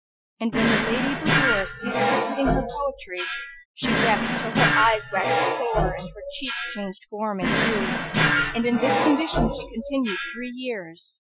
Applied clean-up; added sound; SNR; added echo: classical method Wiener filter.